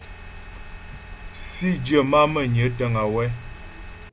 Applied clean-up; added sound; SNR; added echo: none; Engine; 13 dB; none.